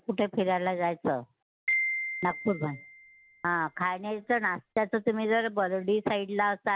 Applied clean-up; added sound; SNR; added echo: none; Marimba, xylophone; 7 dB; none.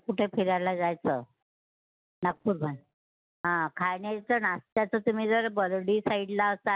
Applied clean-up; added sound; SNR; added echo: none; none; none; none.